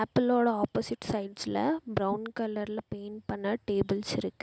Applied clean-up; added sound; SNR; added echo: none; none; none; none.